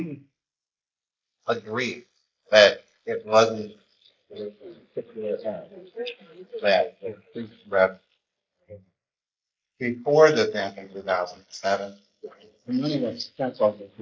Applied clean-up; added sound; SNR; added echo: neural mask model Resemble Enhance denoiser.